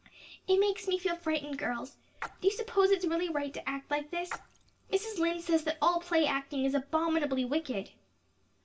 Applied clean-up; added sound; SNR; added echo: none; Splash, splatter; 16 dB; reverberation time 0.2 s.